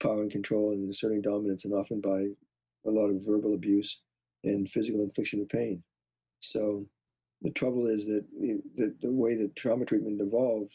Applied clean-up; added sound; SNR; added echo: none; none; none; none.